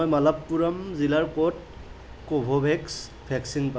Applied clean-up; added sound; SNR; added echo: none; none; none; none.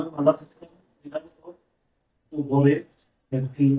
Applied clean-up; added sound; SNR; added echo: neural mask model DeepFilterNet 3.